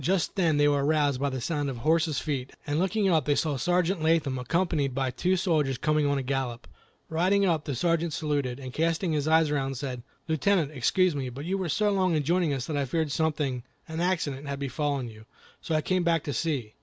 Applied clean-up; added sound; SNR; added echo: none; none; none; none.